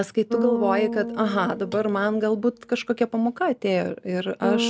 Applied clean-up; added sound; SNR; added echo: none; Bass guitar; 6 dB; none.